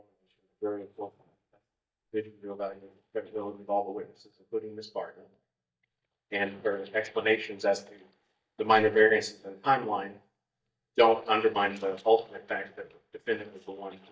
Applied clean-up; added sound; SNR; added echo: neural mask model DeepFilterNet 3.